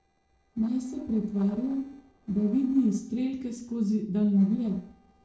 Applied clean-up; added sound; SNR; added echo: neural separator model SepFormer DNS4.